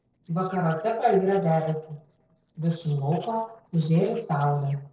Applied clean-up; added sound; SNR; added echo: neural separator model SepFormer DNS4.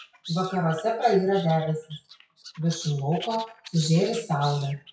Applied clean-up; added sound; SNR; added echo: classical method WPE with log-MMSE.